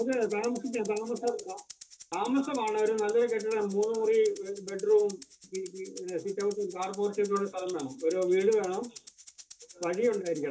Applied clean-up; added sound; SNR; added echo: none; Rattle (instrument); 20 dB; reverberation time 0.2 s.